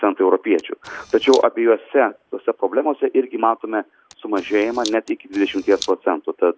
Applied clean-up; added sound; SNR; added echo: none; Camera; 17 dB; none.